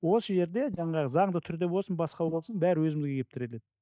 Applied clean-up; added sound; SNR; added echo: neural mask model DeepFilterNet 3.